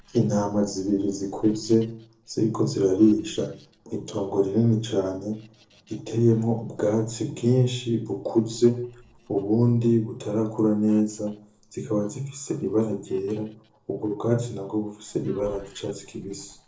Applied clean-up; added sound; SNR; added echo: neural separator model SepFormer DNS4.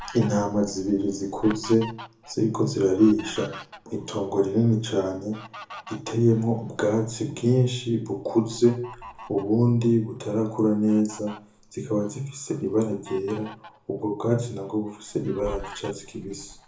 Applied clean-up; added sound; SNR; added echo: none; Fowl; 19 dB; reverberation time 0.6 s.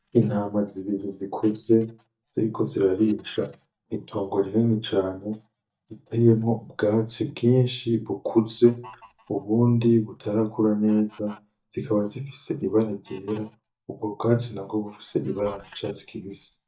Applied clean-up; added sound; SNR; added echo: neural mask model DeepFilterNet 3.